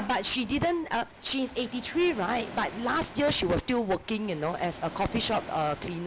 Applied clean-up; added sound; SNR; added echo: none; Ocean; 15 dB; none.